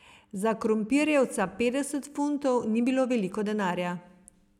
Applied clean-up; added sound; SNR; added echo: none; none; none; none.